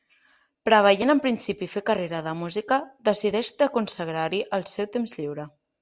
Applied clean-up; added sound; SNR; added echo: none; none; none; none.